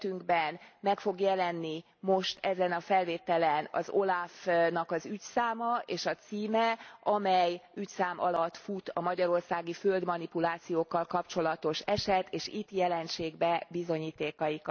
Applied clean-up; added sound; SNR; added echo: none; none; none; none.